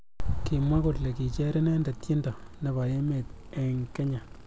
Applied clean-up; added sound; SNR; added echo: none; none; none; none.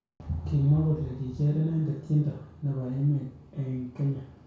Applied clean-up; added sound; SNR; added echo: none; none; none; reverberation time 0.6 s.